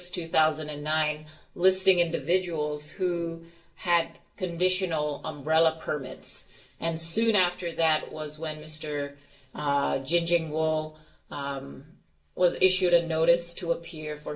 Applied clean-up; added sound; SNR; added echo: none; none; none; reverberation time 0.2 s.